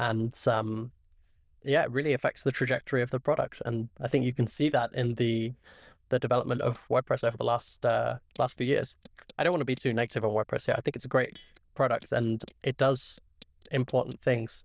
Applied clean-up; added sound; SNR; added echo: neural diffusion model UNIVERSE++.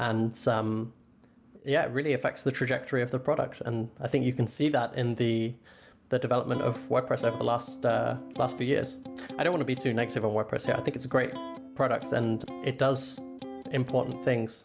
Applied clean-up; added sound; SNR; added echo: none; Electric guitar; 12 dB; none.